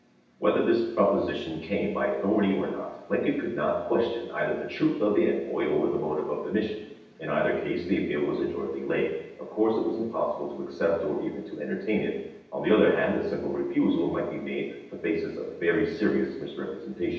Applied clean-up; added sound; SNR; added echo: none; none; none; reverberation time 0.9 s.